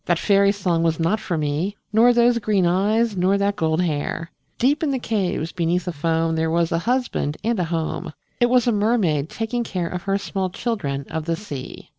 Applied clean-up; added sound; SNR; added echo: none; none; none; none.